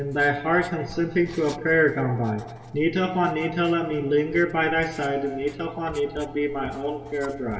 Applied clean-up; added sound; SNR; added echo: none; Writing; 18 dB; reverberation time 1.8 s.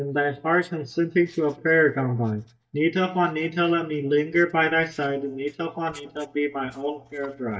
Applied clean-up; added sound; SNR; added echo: neural mask model DeepFilterNet 3.